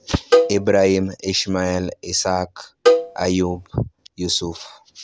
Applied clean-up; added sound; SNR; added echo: none; Cowbell; 0 dB; none.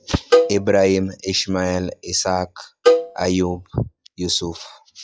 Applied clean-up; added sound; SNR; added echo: classical method log-MMSE.